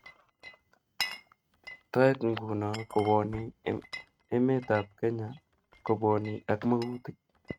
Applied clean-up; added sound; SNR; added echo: neural mask model RNNoise.